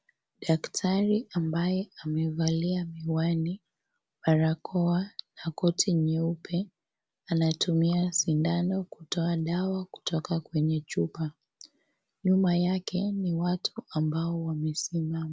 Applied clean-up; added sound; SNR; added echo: none; none; none; none.